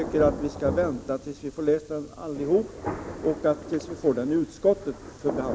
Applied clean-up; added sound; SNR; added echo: none; Thunder; 10 dB; none.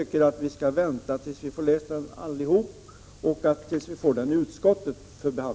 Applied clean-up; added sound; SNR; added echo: none; none; none; none.